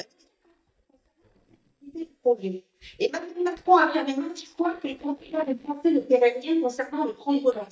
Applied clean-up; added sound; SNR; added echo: neural mask model DeepFilterNet 3.